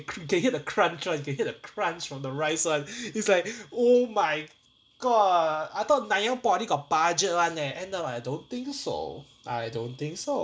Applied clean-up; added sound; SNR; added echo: none; none; none; none.